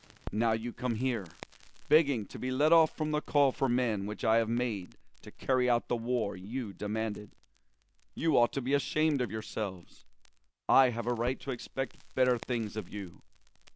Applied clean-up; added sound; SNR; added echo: none; Crackle; 19 dB; none.